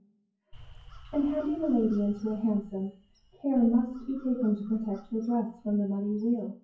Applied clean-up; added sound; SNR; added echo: classical method WPE with log-MMSE.